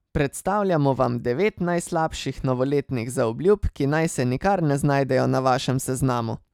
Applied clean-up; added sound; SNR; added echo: none; none; none; none.